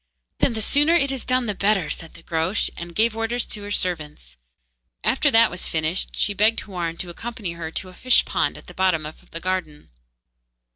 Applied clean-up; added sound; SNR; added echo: none; none; none; none.